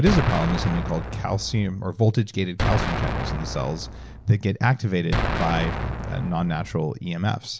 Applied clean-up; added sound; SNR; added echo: none; Explosion; 5 dB; none.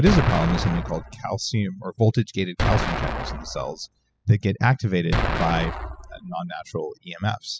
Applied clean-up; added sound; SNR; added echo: classical method spectral subtraction.